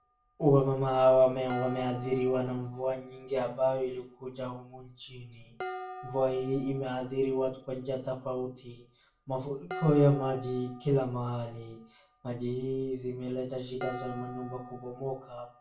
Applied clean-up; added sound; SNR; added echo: none; Dishes, pots, and pans; 16 dB; reverberation time 0.3 s.